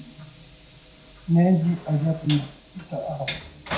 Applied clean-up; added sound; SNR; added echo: none; Train; 12 dB; reverberation time 0.5 s.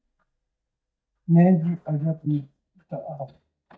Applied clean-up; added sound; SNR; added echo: neural mask model DeepFilterNet 3.